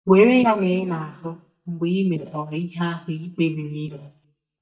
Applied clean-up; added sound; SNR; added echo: neural mask model DeepFilterNet 3.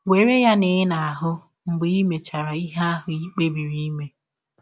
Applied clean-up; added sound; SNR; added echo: none; none; none; none.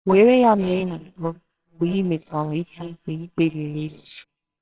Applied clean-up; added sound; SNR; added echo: neural separator model SepFormer WHAMR!.